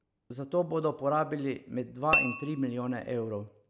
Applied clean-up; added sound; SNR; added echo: none; Tap / Glass; 1 dB; none.